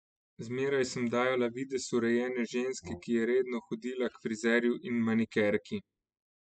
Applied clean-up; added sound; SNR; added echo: classical method spectral subtraction.